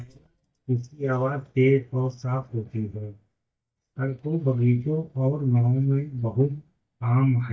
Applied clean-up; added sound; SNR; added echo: neural mask model DeepFilterNet 3.